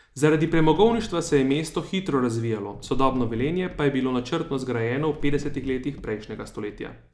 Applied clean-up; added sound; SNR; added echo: none; Car; 9 dB; none.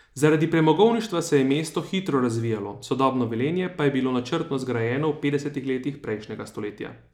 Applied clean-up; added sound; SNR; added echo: none; none; none; none.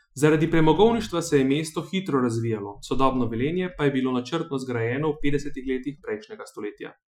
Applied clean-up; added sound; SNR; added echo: classical method Wiener filter.